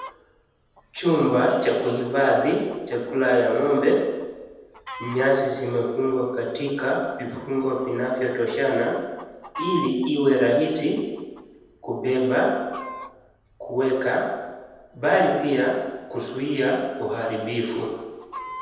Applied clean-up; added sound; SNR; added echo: none; Chicken, rooster; 19 dB; reverberation time 1.1 s.